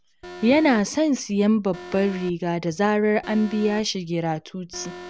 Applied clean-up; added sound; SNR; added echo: none; Alarm; 18 dB; none.